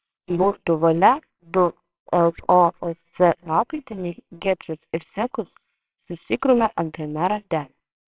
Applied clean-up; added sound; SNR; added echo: neural separator model SepFormer WHAMR!.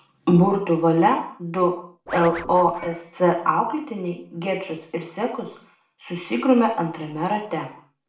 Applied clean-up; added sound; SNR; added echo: none; Scratching (performance technique); 16 dB; reverberation time 0.5 s.